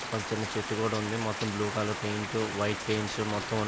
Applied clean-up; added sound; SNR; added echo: none; Rain; 5 dB; none.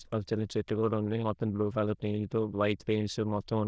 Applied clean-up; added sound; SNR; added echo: neural diffusion model UNIVERSE++.